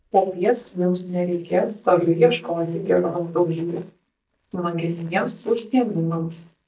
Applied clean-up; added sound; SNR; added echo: neural mask model DeepFilterNet 3.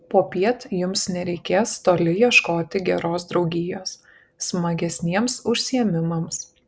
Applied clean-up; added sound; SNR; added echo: none; none; none; none.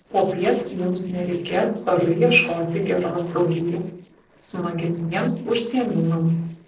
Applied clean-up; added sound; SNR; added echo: neural separator model SepFormer DNS4.